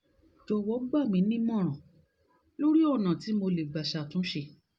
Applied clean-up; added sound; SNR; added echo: none; none; none; none.